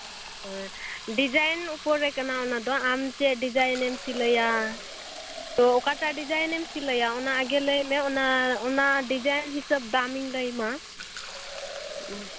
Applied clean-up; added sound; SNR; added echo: none; Fill (with liquid); 13 dB; none.